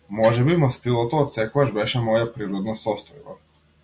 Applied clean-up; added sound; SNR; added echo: none; none; none; none.